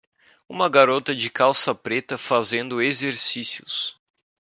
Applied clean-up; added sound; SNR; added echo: none; none; none; none.